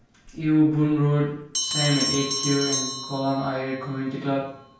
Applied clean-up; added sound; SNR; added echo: none; Bell; 7 dB; reverberation time 0.5 s.